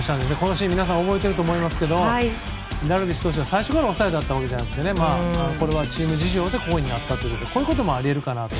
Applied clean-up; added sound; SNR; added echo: none; none; none; none.